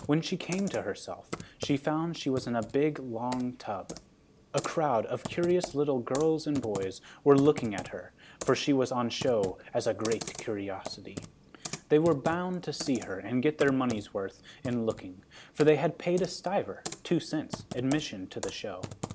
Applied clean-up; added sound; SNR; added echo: none; Computer keyboard; 14 dB; none.